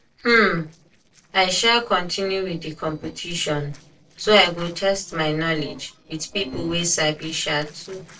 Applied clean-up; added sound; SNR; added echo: neural separator model SepFormer DNS4.